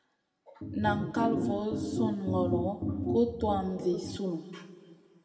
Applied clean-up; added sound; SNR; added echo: none; Organ; 0 dB; reverberation time 1.7 s.